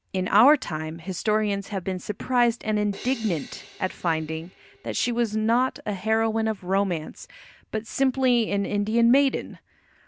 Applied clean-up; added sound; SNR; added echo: none; Crash cymbal; 20 dB; none.